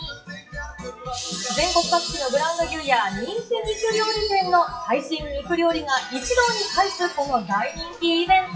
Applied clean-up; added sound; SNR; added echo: classical method WPE with log-MMSE.